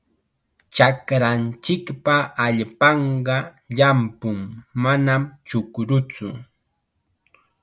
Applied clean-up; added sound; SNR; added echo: none; none; none; none.